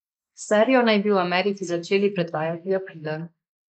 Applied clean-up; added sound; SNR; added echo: neural mask model Resemble Enhance denoiser.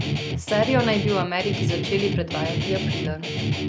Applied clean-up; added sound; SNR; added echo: none; Guitar; 0 dB; none.